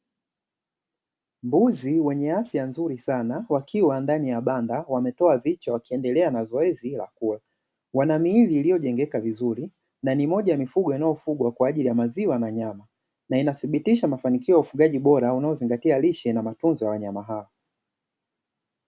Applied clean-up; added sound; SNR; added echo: none; none; none; none.